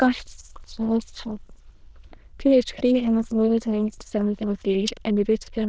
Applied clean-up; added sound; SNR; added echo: neural diffusion model UNIVERSE++.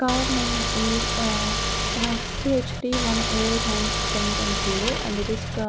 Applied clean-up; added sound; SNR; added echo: none; Car; -2 dB; none.